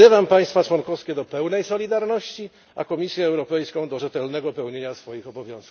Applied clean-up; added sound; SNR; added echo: none; none; none; none.